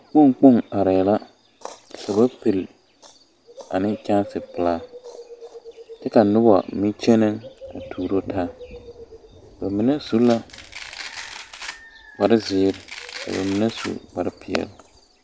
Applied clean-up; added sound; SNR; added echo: none; Domestic sounds, home sounds; 16 dB; none.